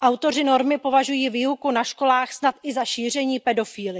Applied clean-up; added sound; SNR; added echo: none; none; none; none.